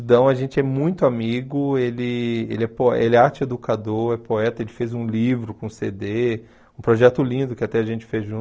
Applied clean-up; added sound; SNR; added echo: none; none; none; none.